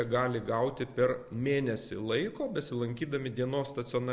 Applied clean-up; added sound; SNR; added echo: none; none; none; none.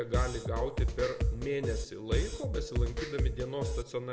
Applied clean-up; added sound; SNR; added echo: none; Drum kit; -4 dB; reverberation time 0.6 s.